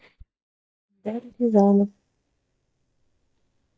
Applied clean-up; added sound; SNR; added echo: neural mask model DeepFilterNet 3.